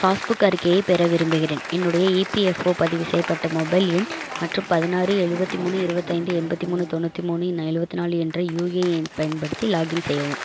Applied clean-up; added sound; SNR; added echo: none; Applause / Crowd; 12 dB; none.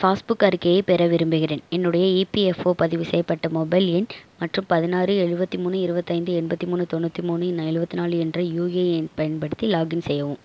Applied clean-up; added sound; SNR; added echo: none; none; none; none.